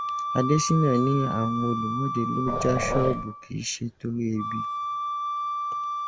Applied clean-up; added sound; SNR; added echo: none; Growling + Wind instrument, woodwind instrument; 3 dB; none.